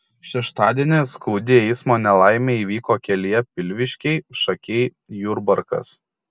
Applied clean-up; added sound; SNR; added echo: none; none; none; none.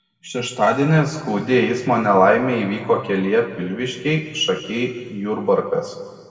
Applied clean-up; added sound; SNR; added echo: none; none; none; reverberation time 2.0 s.